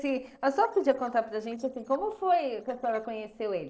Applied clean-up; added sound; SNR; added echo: neural separator model SepFormer DNS4.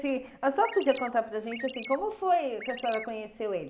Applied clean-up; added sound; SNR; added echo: none; Chirp, tweet; 11 dB; reverberation time 3.0 s.